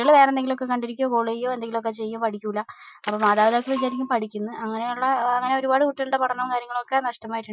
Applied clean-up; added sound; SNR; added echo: classical method Wiener filter.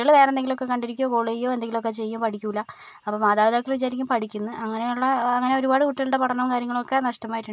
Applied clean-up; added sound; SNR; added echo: none; none; none; none.